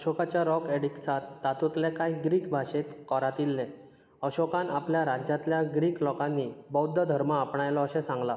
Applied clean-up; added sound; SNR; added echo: none; none; none; none.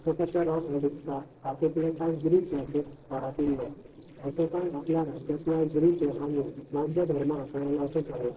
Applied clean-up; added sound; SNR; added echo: neural separator model SepFormer DNS4.